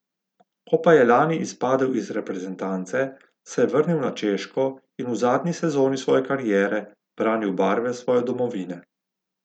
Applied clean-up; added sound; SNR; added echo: none; none; none; none.